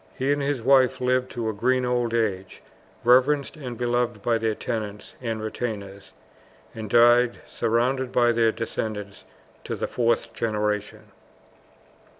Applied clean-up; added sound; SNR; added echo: none; none; none; none.